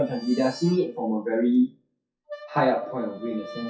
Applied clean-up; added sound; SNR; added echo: classical method WPE with log-MMSE.